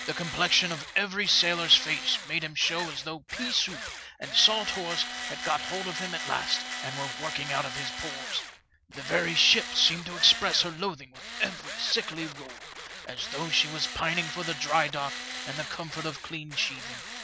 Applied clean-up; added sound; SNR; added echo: none; Tools; 8 dB; none.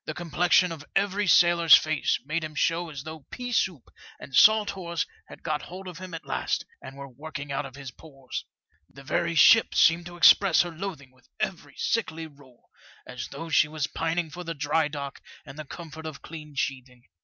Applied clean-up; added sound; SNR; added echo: none; none; none; none.